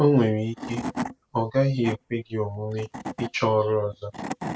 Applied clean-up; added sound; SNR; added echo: neural mask model Resemble Enhance denoiser.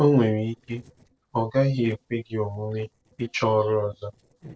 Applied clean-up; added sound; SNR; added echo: neural separator model SepFormer DNS4.